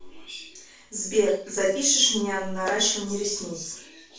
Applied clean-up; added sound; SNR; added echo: none; Clapping; 15 dB; reverberation time 0.3 s.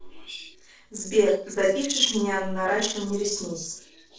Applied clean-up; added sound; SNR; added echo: neural separator model SepFormer DNS4.